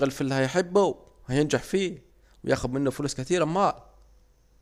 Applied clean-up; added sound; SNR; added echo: none; none; none; none.